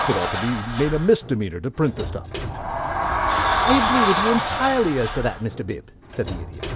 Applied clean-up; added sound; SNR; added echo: none; Sliding door; 1 dB; none.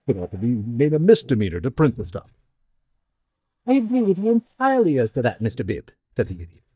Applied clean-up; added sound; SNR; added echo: neural mask model DeepFilterNet 3.